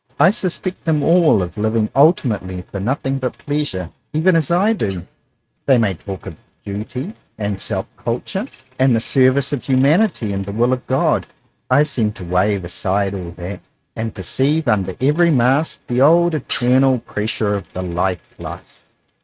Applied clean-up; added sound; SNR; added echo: neural mask model RNNoise.